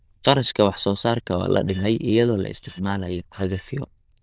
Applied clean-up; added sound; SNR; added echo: neural diffusion model UNIVERSE++.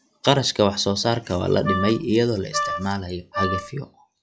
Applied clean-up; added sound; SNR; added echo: classical method log-MMSE.